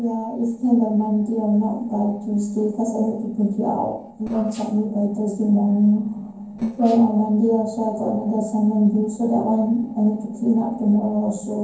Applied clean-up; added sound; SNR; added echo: neural separator model SepFormer DNS4.